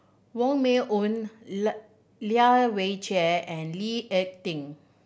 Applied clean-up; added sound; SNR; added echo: none; none; none; none.